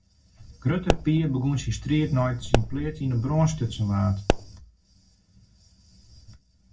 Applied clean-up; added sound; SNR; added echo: none; Explosion; 4 dB; reverberation time 0.4 s.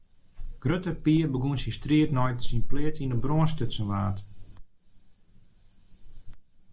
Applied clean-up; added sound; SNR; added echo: none; none; none; none.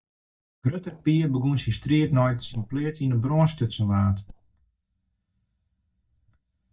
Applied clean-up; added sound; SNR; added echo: neural mask model DeepFilterNet 3.